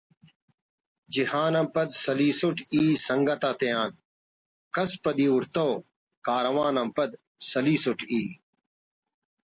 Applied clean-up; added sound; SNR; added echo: none; none; none; none.